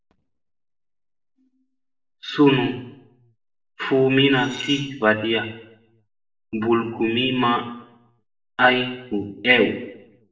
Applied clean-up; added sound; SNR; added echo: neural separator model SepFormer DNS4.